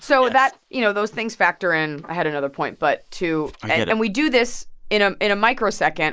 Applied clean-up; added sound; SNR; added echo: neural mask model Resemble Enhance denoiser.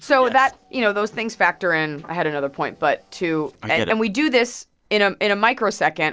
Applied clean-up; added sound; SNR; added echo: neural separator model SepFormer DNS4.